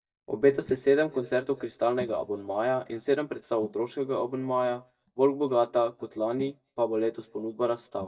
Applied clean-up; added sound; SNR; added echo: neural mask model DeepFilterNet 3.